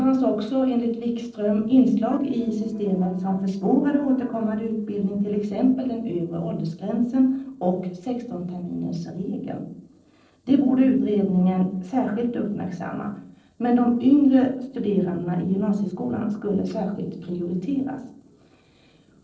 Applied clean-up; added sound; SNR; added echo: neural separator model SepFormer DNS4.